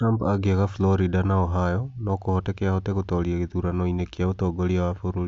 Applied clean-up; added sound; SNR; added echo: none; none; none; none.